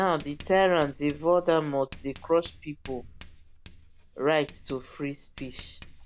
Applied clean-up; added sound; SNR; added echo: none; Writing; 18 dB; none.